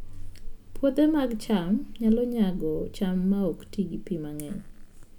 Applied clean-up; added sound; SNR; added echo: none; Buzz; 9 dB; none.